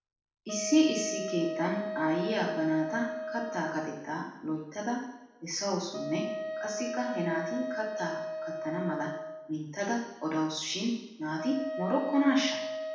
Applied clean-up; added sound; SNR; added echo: none; Wind instrument, woodwind instrument; 6 dB; reverberation time 0.8 s.